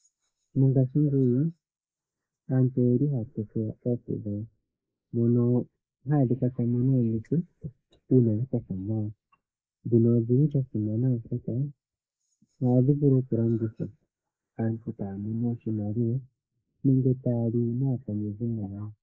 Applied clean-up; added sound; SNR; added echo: neural mask model Resemble Enhance denoiser.